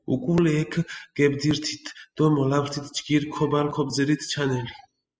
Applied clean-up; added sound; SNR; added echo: classical method spectral subtraction.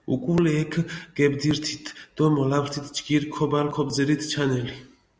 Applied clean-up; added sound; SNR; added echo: none; none; none; none.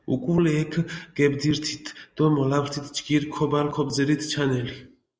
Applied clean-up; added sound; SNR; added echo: neural mask model Resemble Enhance denoiser.